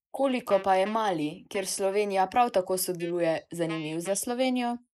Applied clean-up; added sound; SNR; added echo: neural mask model Resemble Enhance denoiser.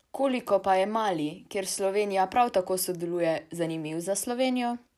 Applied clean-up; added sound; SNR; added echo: none; none; none; none.